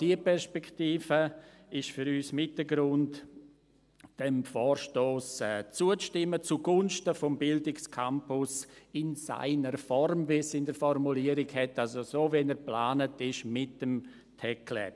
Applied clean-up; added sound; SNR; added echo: none; none; none; none.